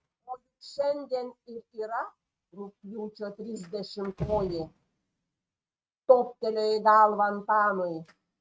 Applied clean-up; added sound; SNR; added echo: neural mask model RNNoise.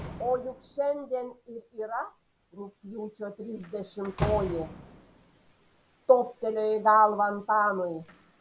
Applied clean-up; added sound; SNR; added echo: none; Slam; 13 dB; none.